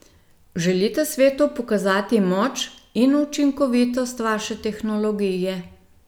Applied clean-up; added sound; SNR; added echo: none; none; none; none.